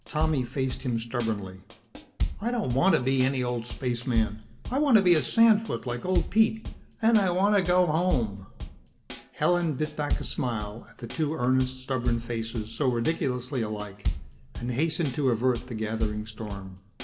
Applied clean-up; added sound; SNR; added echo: none; Drum kit; 8 dB; reverberation time 0.7 s.